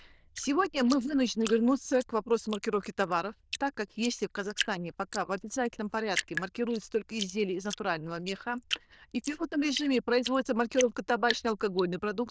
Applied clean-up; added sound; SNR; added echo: neural diffusion model UNIVERSE++.